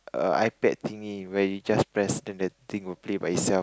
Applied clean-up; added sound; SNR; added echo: none; none; none; none.